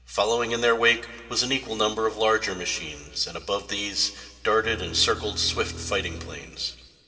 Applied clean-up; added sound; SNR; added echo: none; Bowed string instrument; 13 dB; reverberation time 1.8 s.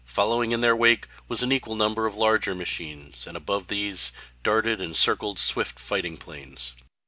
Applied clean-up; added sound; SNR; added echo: none; none; none; none.